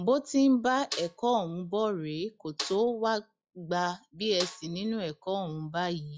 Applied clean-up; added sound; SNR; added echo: classical method log-MMSE.